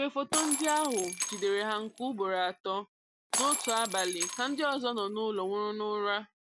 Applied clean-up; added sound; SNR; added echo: none; Shatter; 4 dB; none.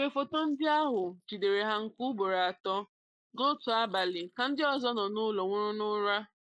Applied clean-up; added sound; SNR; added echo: neural mask model Resemble Enhance denoiser.